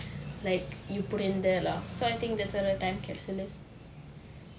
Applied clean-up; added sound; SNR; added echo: none; none; none; none.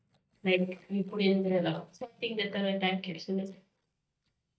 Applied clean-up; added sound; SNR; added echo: neural mask model DeepFilterNet 3.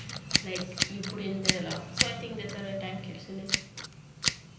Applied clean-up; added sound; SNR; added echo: none; Scissors; -3 dB; reverberation time 0.8 s.